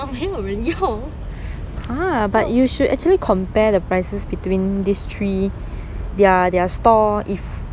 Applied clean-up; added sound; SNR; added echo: none; none; none; none.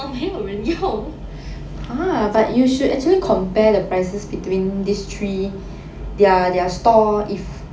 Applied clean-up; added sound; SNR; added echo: none; none; none; reverberation time 0.4 s.